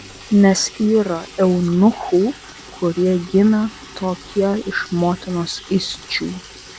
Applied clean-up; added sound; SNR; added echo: none; Liquid; 20 dB; none.